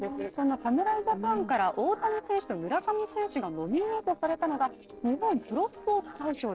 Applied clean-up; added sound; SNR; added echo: neural separator model SepFormer DNS4.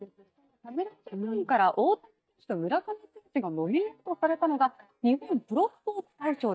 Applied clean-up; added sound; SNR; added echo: neural mask model DeepFilterNet 3.